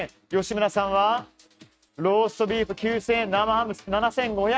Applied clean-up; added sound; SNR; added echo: neural mask model RNNoise.